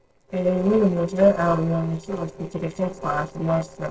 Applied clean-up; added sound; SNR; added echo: neural separator model SepFormer DNS4.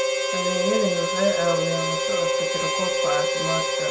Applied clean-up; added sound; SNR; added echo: none; Harmonica; -5 dB; reverberation time 0.3 s.